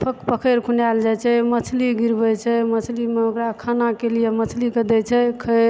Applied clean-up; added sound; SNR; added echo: none; none; none; none.